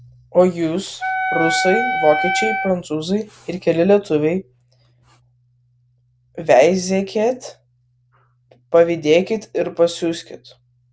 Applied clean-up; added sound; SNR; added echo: none; Wind instrument, woodwind instrument; 1 dB; none.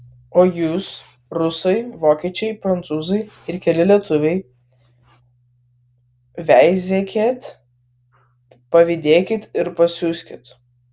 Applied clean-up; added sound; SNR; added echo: none; none; none; none.